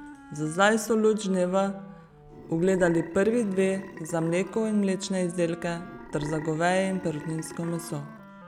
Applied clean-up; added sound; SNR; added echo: none; Wind instrument, woodwind instrument + Burping, eructation; 16 dB; none.